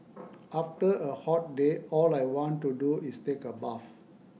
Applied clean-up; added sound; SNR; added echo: none; none; none; none.